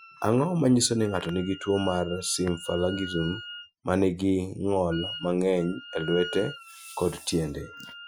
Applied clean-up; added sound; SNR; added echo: classical method Wiener filter.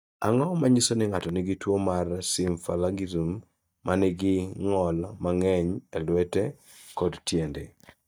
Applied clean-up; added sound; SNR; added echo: neural mask model DeepFilterNet 3.